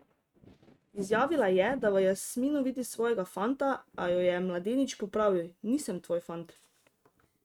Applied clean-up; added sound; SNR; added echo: neural mask model RNNoise.